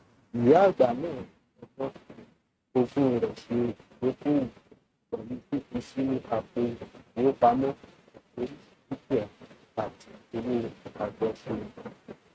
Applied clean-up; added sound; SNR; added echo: neural mask model RNNoise.